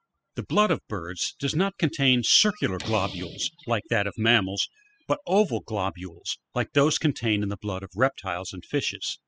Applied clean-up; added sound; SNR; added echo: classical method spectral subtraction.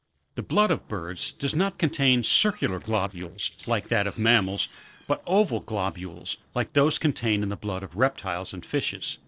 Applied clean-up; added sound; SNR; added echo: neural separator model SepFormer DNS4.